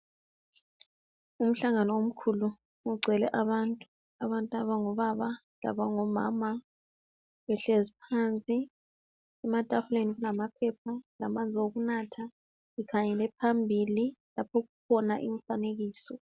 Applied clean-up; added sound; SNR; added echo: none; none; none; none.